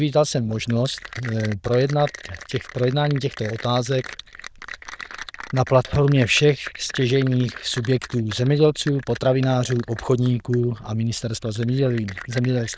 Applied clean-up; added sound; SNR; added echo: neural diffusion model UNIVERSE++.